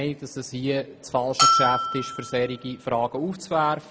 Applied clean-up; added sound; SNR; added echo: none; Bell; -2 dB; none.